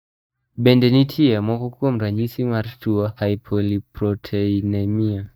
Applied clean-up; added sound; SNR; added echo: neural mask model DeepFilterNet 3.